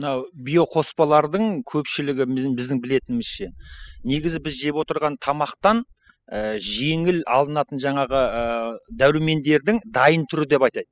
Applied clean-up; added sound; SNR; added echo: classical method spectral subtraction.